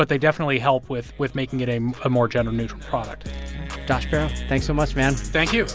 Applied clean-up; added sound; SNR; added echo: none; none; none; none.